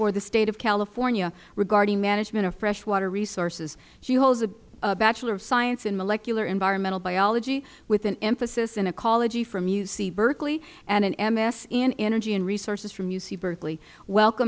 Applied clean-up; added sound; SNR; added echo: none; none; none; none.